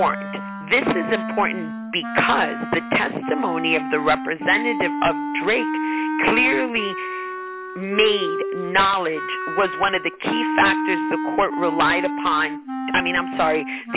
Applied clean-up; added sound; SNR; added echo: none; Wind instrument, woodwind instrument; 4 dB; none.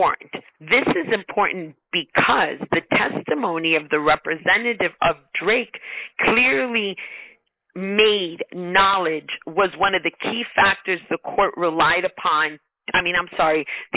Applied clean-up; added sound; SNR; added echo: neural mask model Resemble Enhance denoiser.